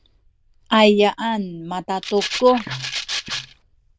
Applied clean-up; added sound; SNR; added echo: neural diffusion model UNIVERSE++.